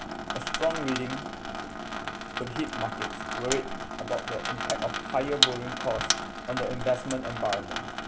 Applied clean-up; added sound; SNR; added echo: none; Sink (filling or washing) / Water tap, faucet; -1 dB; none.